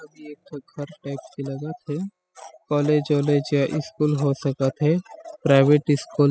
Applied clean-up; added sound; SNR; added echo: classical method spectral subtraction.